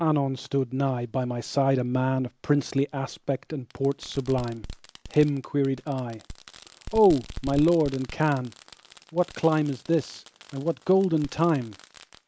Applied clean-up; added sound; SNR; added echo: none; Fireworks; 18 dB; none.